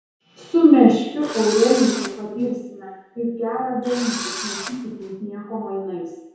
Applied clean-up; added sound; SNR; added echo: none; Engine / Drill; 11 dB; reverberation time 0.9 s.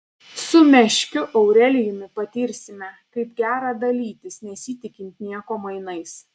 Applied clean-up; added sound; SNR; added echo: none; none; none; none.